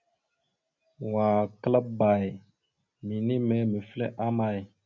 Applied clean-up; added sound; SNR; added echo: none; none; none; none.